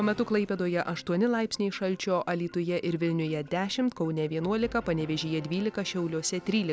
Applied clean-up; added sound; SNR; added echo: none; none; none; none.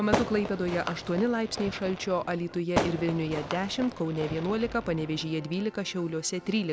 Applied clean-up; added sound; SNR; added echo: none; Fireworks; 6 dB; none.